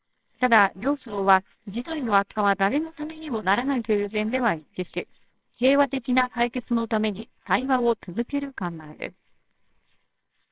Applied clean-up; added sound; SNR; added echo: neural separator model SepFormer WHAMR!.